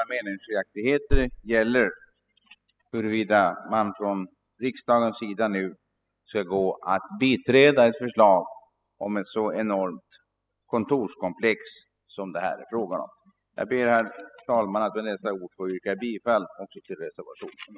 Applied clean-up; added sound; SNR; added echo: classical method spectral subtraction.